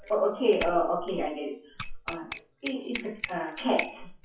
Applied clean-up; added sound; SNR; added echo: classical method WPE with log-MMSE.